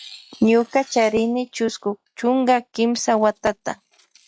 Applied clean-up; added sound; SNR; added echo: classical method log-MMSE.